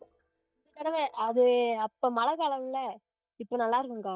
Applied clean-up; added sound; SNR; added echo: neural mask model DeepFilterNet 3.